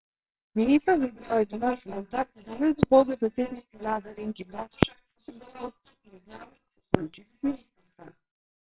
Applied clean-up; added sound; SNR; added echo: neural separator model SepFormer WHAMR!.